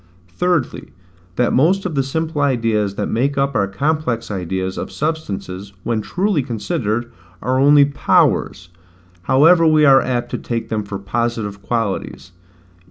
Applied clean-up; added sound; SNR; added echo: none; none; none; none.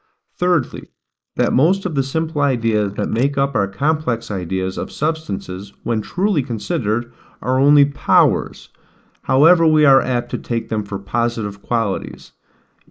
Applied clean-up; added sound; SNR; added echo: neural mask model Resemble Enhance denoiser.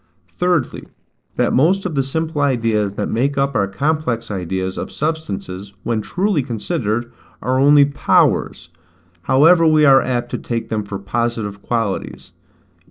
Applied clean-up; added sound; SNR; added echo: neural separator model SepFormer DNS4.